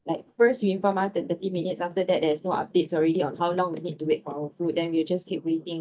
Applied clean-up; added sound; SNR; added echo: neural mask model DeepFilterNet 3.